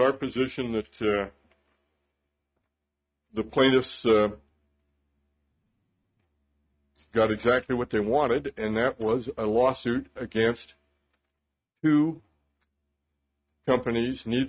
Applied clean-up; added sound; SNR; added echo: neural mask model RNNoise.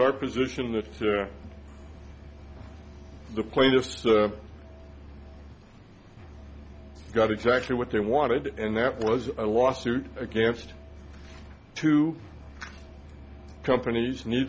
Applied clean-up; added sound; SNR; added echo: none; Musical instrument; 19 dB; none.